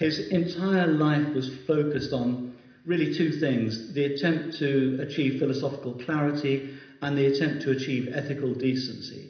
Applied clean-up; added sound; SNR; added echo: none; none; none; reverberation time 0.9 s.